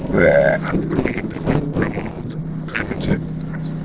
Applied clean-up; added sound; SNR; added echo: neural separator model SepFormer DNS4.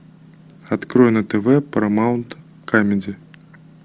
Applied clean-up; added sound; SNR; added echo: none; none; none; none.